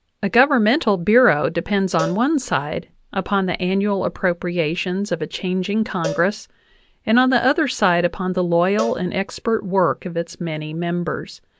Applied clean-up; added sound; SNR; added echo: none; Cowbell; 15 dB; none.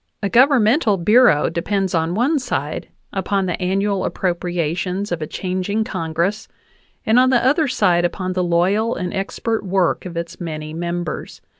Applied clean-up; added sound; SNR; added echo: none; none; none; none.